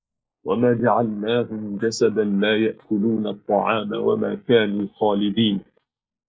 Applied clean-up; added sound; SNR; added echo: neural mask model Resemble Enhance denoiser.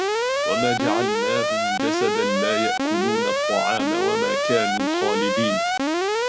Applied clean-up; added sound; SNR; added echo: none; Alarm; -5 dB; none.